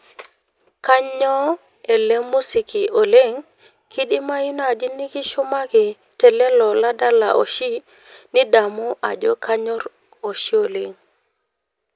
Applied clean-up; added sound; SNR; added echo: none; none; none; none.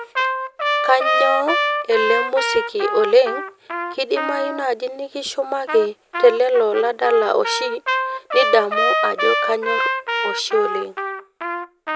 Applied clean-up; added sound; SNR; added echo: none; Trumpet; 3 dB; none.